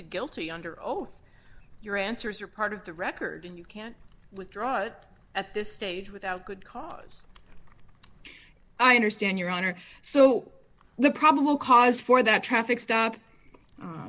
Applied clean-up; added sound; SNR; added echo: none; none; none; none.